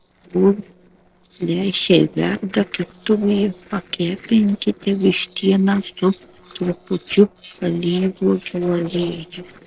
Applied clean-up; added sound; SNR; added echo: neural separator model SepFormer DNS4.